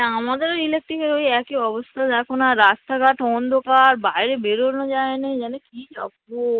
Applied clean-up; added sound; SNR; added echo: none; none; none; none.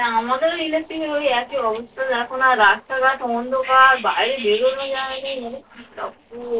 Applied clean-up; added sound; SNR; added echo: neural separator model SepFormer DNS4.